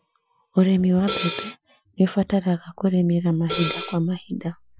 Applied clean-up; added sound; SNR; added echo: classical method Wiener filter.